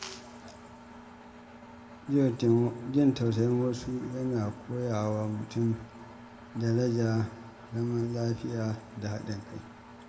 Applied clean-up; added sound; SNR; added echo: none; Engine; 18 dB; reverberation time 1.4 s.